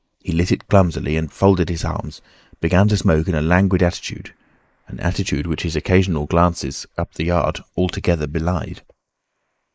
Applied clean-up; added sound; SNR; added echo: neural mask model Resemble Enhance denoiser.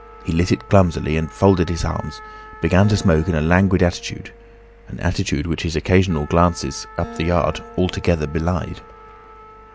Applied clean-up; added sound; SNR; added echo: none; Trumpet + Acoustic guitar; 20 dB; none.